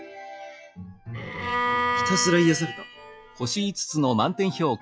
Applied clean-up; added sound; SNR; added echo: classical method log-MMSE.